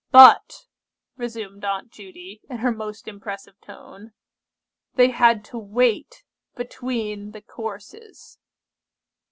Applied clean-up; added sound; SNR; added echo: none; none; none; none.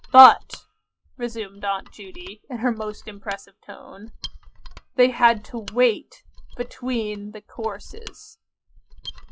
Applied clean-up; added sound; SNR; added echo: classical method log-MMSE.